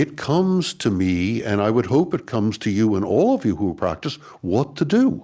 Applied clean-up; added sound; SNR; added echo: none; none; none; none.